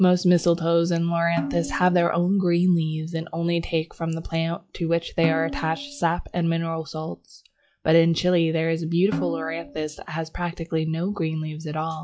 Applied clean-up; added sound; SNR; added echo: classical method log-MMSE.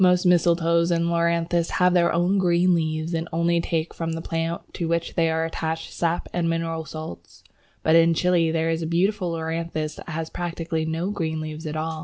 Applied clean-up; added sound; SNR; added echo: none; none; none; none.